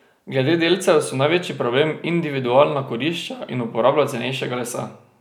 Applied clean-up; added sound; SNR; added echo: none; none; none; none.